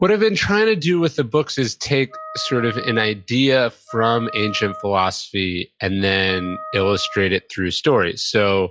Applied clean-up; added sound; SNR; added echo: classical method log-MMSE.